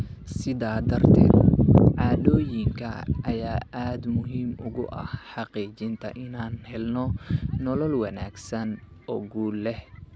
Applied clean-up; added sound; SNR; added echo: none; none; none; none.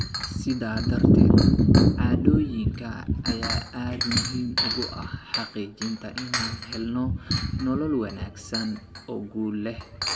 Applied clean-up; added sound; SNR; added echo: none; Chink, clink; 10 dB; reverberation time 0.9 s.